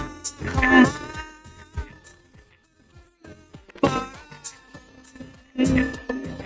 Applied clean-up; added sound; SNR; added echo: neural mask model RNNoise.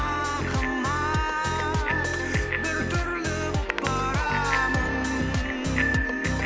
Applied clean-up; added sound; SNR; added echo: none; Bicycle bell; 6 dB; none.